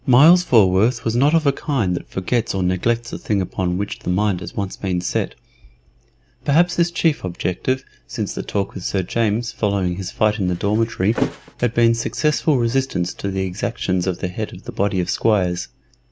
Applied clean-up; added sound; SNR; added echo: none; Thump, thud; 11 dB; none.